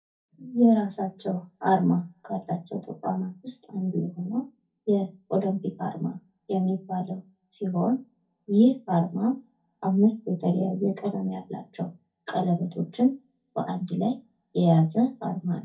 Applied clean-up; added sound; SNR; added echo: none; none; none; reverberation time 0.3 s.